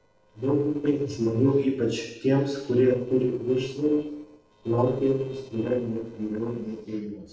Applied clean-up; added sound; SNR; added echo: neural separator model SepFormer DNS4.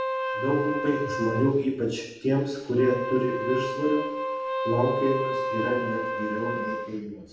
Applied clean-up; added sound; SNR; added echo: none; Wind instrument, woodwind instrument; 3 dB; reverberation time 0.8 s.